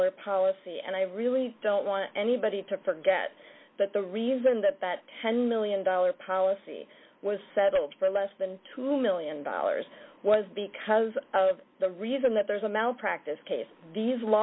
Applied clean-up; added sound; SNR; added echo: none; none; none; none.